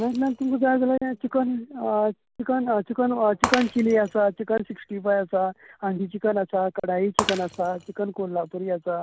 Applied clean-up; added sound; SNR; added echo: none; Shatter; 11 dB; none.